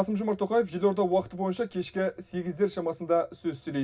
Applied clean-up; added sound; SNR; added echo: none; none; none; reverberation time 0.4 s.